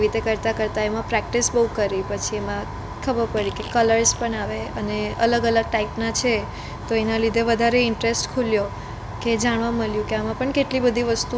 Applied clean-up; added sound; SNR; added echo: none; Fart; 19 dB; none.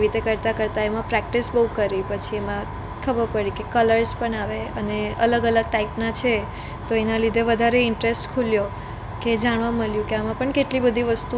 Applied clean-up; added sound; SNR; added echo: none; none; none; none.